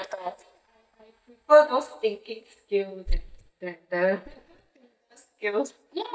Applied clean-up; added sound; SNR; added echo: neural mask model DeepFilterNet 3.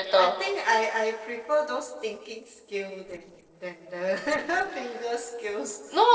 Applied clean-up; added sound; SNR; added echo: neural separator model SepFormer DNS4.